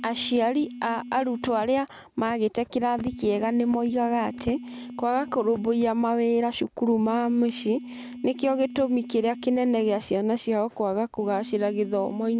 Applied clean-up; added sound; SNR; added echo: none; Telephone; 15 dB; none.